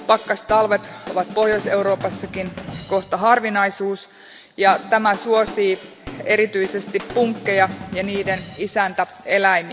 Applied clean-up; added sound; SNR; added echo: none; Drum / Drum kit; 15 dB; none.